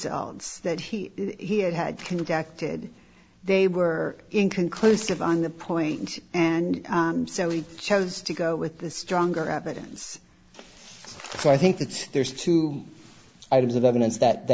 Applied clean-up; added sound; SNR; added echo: none; none; none; none.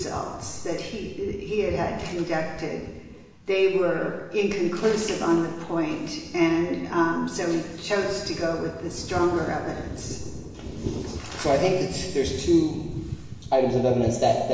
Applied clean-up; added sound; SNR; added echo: none; Thunder; 13 dB; reverberation time 1.3 s.